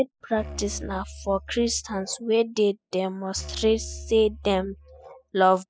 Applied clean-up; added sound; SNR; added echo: classical method spectral subtraction.